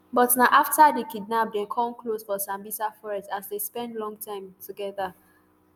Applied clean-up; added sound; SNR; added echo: none; none; none; none.